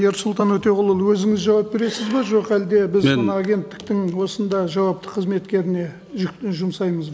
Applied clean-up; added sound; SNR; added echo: none; none; none; none.